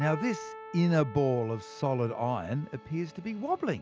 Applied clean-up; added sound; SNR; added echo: none; Keyboard (musical); 15 dB; none.